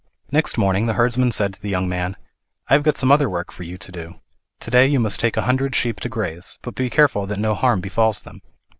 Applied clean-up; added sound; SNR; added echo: none; none; none; none.